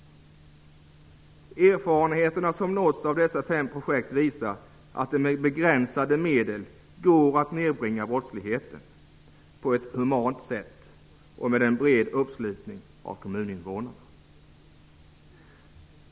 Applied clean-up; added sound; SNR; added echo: none; none; none; none.